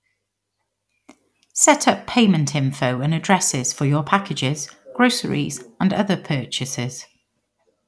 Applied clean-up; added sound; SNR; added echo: none; none; none; none.